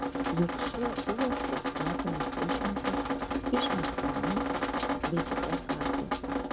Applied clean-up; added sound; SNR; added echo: none; Drip; -5 dB; none.